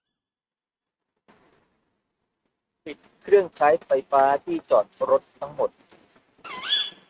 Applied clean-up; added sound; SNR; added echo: neural mask model RNNoise.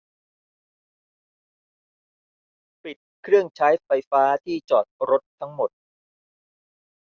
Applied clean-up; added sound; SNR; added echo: none; none; none; none.